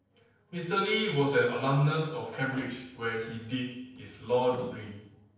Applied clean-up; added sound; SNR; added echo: neural separator model SepFormer DNS4.